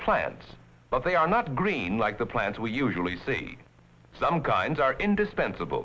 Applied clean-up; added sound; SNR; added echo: none; none; none; none.